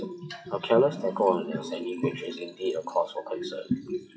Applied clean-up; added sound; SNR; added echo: classical method WPE with log-MMSE.